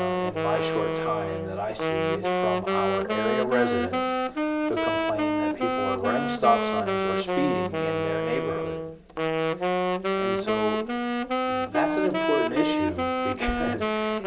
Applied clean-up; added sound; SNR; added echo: none; Wind instrument, woodwind instrument; -4 dB; reverberation time 0.8 s.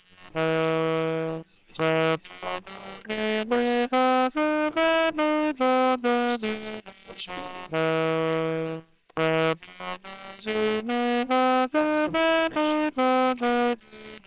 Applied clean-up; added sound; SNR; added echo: neural separator model SepFormer WHAMR!.